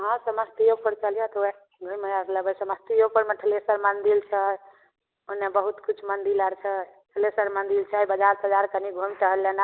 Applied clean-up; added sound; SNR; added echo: none; none; none; none.